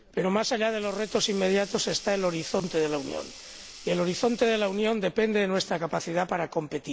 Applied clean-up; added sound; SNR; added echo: none; Sink (filling or washing); 19 dB; none.